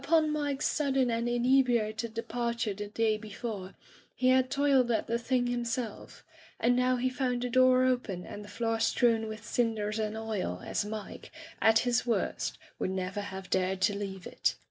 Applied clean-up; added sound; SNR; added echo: none; none; none; none.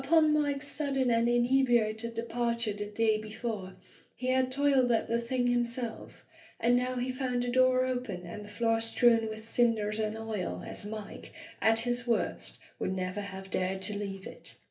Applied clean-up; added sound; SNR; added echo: none; none; none; reverberation time 0.3 s.